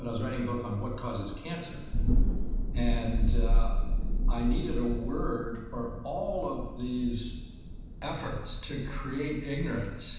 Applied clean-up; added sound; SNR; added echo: none; Thunder; -5 dB; reverberation time 1.1 s.